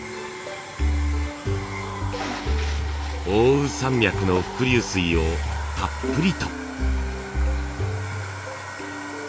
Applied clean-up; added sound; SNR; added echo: none; Domestic sounds, home sounds + Bowed string instrument; 11 dB; none.